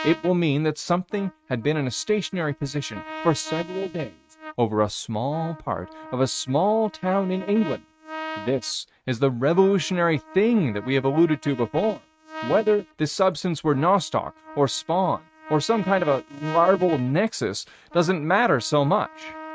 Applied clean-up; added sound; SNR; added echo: neural mask model RNNoise.